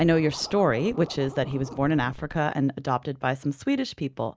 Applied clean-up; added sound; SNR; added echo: none; Scratching (performance technique); 19 dB; none.